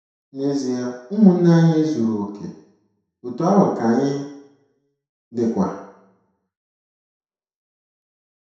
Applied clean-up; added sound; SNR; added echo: none; none; none; reverberation time 0.7 s.